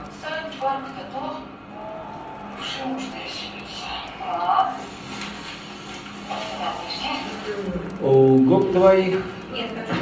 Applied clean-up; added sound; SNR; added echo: none; Crowd; 18 dB; reverberation time 0.6 s.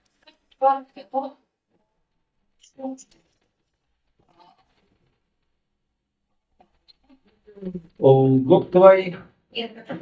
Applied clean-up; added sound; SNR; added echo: neural mask model DeepFilterNet 3.